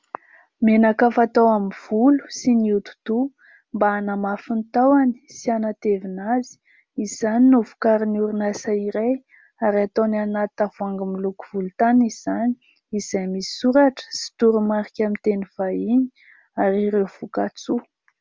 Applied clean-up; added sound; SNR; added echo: none; none; none; none.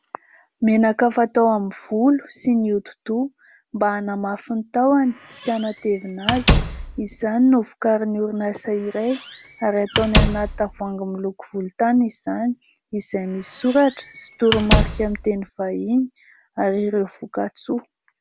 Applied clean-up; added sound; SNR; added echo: none; Squeak / Slam; 2 dB; none.